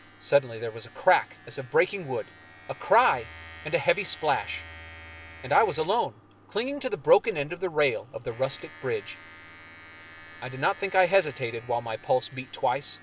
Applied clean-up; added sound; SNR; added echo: none; Domestic sounds, home sounds; 18 dB; none.